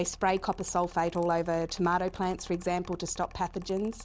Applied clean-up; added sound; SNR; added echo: none; Mechanical fan; 18 dB; none.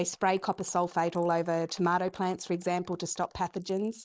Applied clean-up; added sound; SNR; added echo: neural mask model Resemble Enhance denoiser.